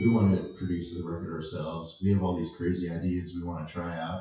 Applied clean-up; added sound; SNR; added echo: classical method WPE with log-MMSE.